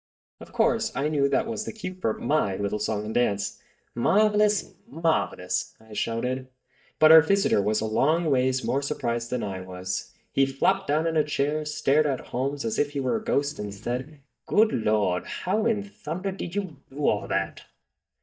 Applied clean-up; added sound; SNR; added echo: neural mask model DeepFilterNet 3.